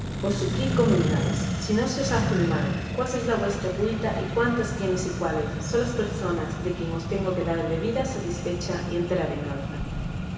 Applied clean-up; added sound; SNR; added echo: none; Accelerating, revving, vroom; 2 dB; reverberation time 1.2 s.